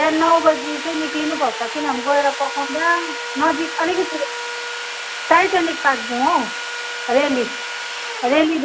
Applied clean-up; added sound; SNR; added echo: none; Sawing; 7 dB; none.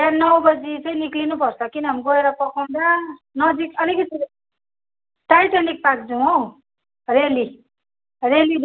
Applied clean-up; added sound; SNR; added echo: none; none; none; none.